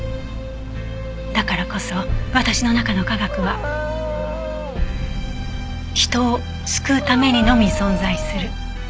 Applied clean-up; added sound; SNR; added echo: none; Dog; 7 dB; none.